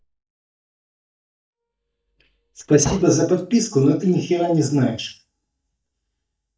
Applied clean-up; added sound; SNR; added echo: neural mask model DeepFilterNet 3.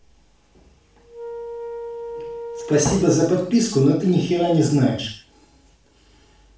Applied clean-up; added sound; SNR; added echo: none; Wind instrument, woodwind instrument; 12 dB; reverberation time 0.4 s.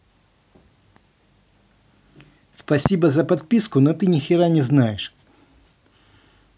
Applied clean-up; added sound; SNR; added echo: none; none; none; none.